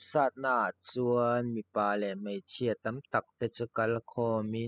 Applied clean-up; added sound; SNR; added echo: classical method spectral subtraction.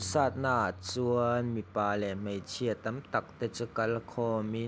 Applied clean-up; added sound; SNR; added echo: none; Bass guitar; 18 dB; none.